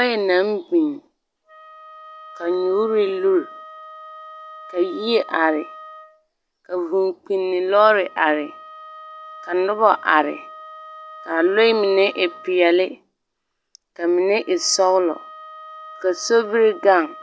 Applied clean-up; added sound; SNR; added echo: none; Wind instrument, woodwind instrument; 20 dB; none.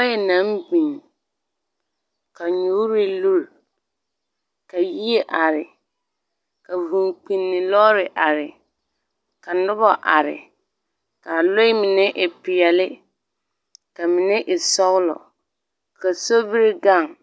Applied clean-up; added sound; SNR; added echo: none; none; none; none.